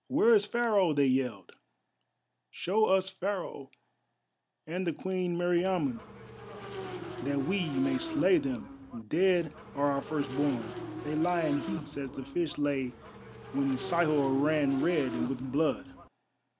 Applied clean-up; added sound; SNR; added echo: none; Motorcycle / Engine; 10 dB; none.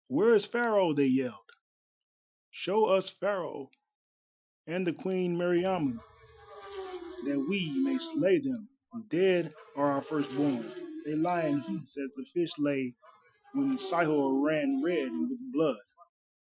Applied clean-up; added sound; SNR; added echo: classical method Wiener filter.